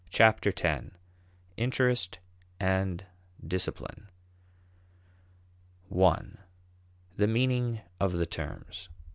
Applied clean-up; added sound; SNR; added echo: none; none; none; none.